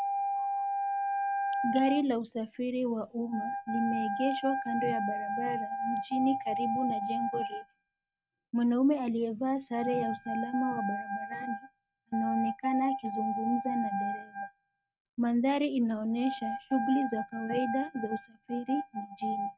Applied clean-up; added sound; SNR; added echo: neural mask model RNNoise.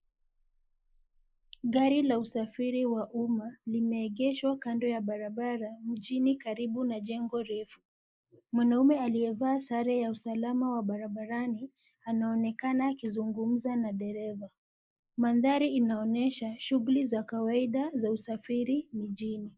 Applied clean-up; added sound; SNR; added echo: neural mask model Resemble Enhance denoiser.